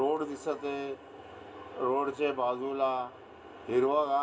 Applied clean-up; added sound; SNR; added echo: none; none; none; reverberation time 2.7 s.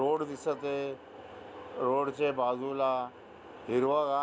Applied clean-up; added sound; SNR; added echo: none; none; none; none.